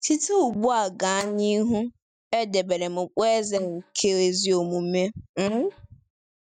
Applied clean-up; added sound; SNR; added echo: neural mask model DeepFilterNet 3.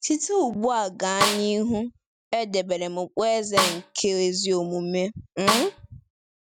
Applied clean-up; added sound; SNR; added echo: none; Snare drum; 0 dB; none.